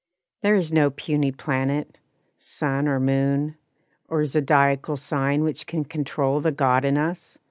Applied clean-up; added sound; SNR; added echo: none; none; none; none.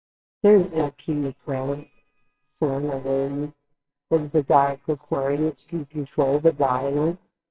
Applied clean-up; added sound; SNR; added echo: neural separator model SepFormer WHAMR!.